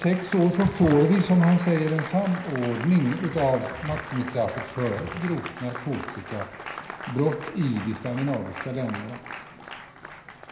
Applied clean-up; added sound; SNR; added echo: none; Applause; 13 dB; reverberation time 0.9 s.